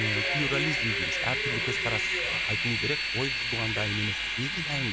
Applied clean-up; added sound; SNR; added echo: none; Train; -4 dB; none.